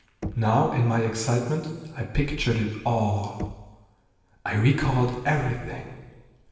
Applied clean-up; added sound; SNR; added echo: none; Knock; 17 dB; reverberation time 1.4 s.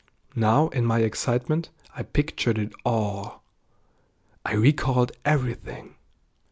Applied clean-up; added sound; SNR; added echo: none; none; none; none.